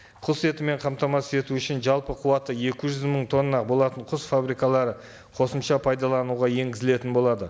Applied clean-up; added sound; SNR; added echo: none; none; none; none.